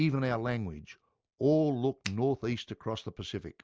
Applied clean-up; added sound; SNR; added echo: none; Finger snapping; 11 dB; none.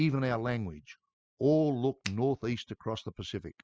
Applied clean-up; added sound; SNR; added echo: classical method spectral subtraction.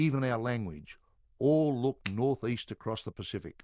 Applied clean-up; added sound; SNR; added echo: neural diffusion model UNIVERSE++.